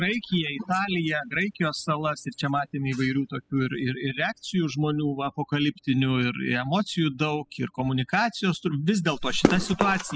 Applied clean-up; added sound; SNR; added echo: classical method spectral subtraction.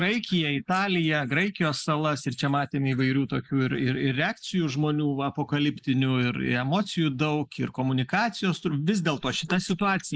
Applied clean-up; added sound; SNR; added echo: neural mask model Resemble Enhance denoiser.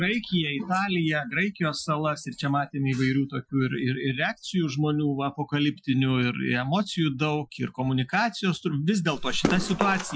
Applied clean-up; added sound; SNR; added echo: classical method Wiener filter.